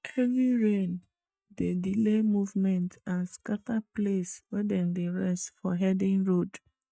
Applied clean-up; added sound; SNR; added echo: neural mask model DeepFilterNet 3.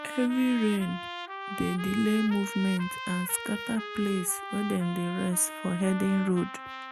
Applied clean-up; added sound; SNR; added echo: none; Trumpet; 9 dB; none.